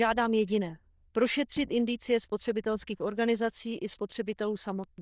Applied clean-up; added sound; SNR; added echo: neural diffusion model UNIVERSE++.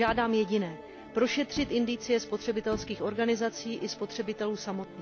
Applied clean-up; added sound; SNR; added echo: none; Musical instrument + Bowed string instrument; 14 dB; none.